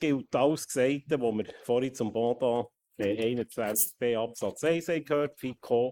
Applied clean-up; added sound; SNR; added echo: neural mask model Resemble Enhance denoiser.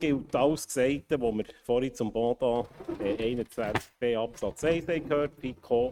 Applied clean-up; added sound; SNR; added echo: neural mask model RNNoise.